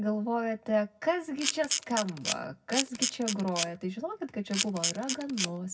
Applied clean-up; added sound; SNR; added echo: none; Camera; 2 dB; reverberation time 0.4 s.